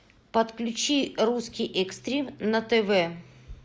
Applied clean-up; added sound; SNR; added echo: none; none; none; none.